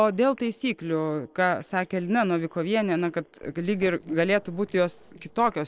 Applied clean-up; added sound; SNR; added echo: neural separator model SepFormer DNS4.